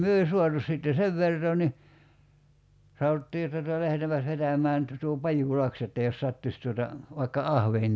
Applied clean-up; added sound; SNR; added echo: none; none; none; none.